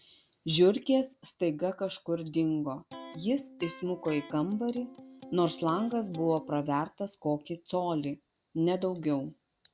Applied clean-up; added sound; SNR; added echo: none; Electric guitar; 16 dB; none.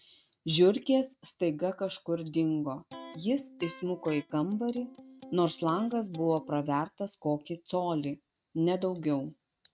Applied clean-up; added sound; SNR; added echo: neural mask model RNNoise.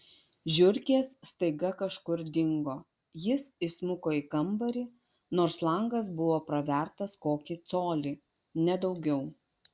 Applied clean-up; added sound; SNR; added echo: none; none; none; none.